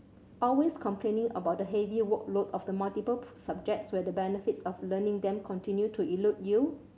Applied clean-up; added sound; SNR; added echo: none; none; none; none.